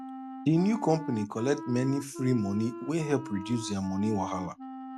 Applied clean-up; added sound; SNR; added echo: none; Wind instrument, woodwind instrument; 11 dB; none.